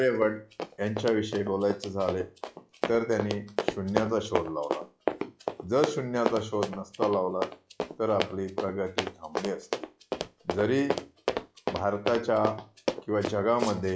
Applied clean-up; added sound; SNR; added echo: classical method log-MMSE.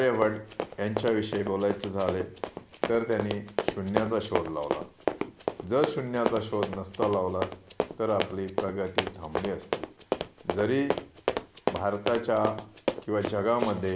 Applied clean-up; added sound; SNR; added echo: none; Run; 4 dB; none.